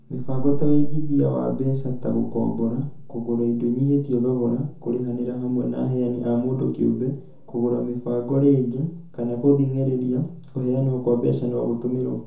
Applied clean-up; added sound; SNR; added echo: none; none; none; reverberation time 0.7 s.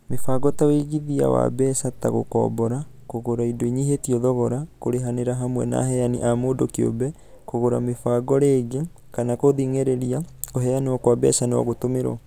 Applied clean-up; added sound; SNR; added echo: none; none; none; none.